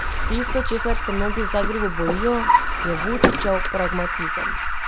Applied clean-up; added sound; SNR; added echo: none; Alarm + Drawer open or close; -4 dB; none.